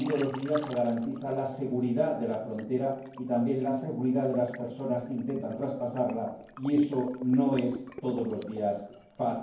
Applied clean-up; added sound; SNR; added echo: none; Liquid; 18 dB; reverberation time 0.9 s.